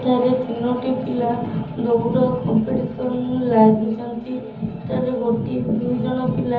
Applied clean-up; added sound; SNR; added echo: none; none; none; reverberation time 0.7 s.